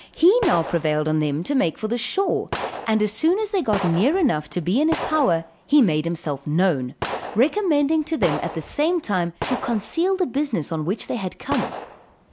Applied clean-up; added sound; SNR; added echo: none; Gunshot, gunfire; 12 dB; none.